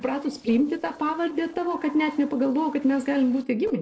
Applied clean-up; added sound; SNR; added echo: neural separator model SepFormer DNS4.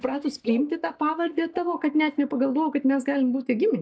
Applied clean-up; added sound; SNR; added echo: neural mask model DeepFilterNet 3.